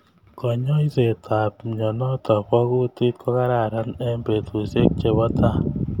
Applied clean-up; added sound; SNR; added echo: none; none; none; none.